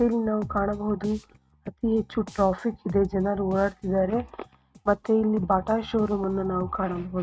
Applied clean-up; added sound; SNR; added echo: neural mask model RNNoise.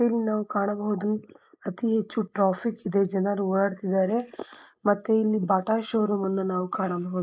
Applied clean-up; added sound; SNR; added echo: neural mask model Resemble Enhance denoiser.